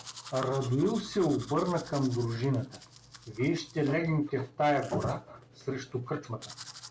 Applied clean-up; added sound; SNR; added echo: none; Domestic sounds, home sounds; 18 dB; none.